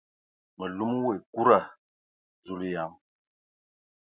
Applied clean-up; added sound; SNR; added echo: none; none; none; none.